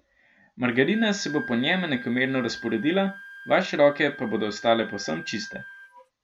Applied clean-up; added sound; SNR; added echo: none; Wind instrument, woodwind instrument; 15 dB; none.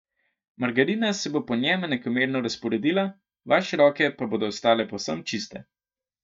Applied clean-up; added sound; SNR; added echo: neural mask model DeepFilterNet 3.